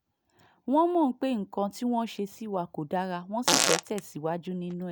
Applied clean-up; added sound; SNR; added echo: none; Fart; -3 dB; none.